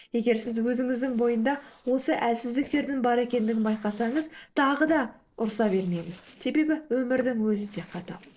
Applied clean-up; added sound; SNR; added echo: neural separator model SepFormer DNS4.